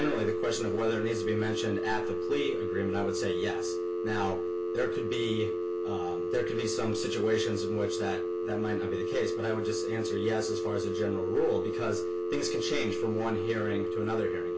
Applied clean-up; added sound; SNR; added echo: none; Telephone; -1 dB; reverberation time 0.2 s.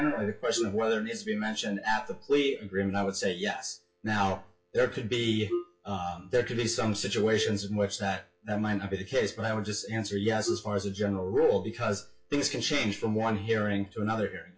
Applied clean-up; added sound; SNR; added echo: classical method WPE with log-MMSE.